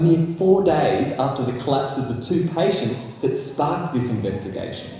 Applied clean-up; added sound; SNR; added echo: none; none; none; reverberation time 1.0 s.